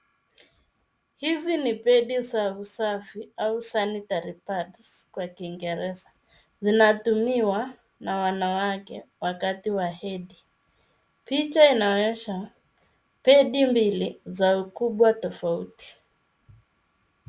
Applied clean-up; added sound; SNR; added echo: none; none; none; none.